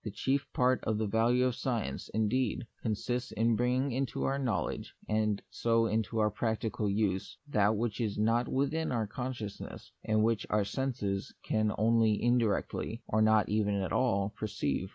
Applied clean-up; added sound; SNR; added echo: neural mask model Resemble Enhance denoiser.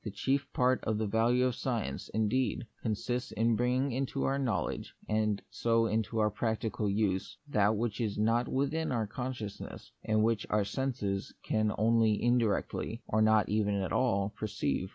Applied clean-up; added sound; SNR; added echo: none; none; none; none.